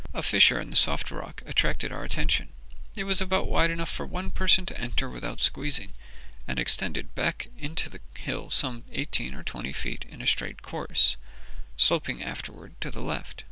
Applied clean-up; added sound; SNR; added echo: none; none; none; none.